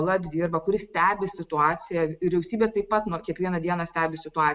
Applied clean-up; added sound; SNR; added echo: none; none; none; none.